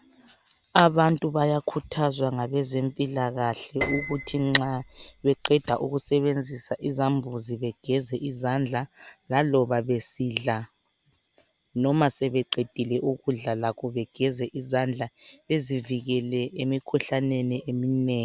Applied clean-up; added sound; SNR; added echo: none; Piano; 11 dB; none.